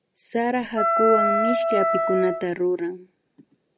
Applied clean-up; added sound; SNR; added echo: none; Wind instrument, woodwind instrument; -3 dB; none.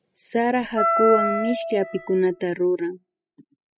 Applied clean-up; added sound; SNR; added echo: classical method spectral subtraction.